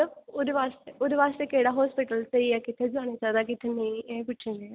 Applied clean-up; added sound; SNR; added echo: none; none; none; none.